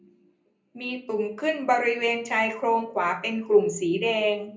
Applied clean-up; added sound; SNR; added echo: none; none; none; reverberation time 0.4 s.